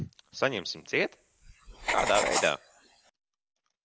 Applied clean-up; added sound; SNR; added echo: none; Writing; 5 dB; none.